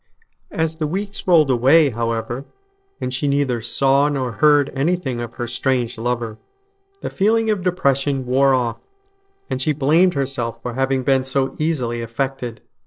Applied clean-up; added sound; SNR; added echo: neural separator model SepFormer DNS4.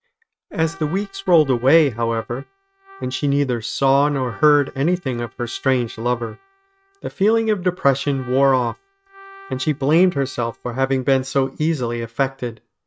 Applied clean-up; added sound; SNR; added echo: neural mask model RNNoise.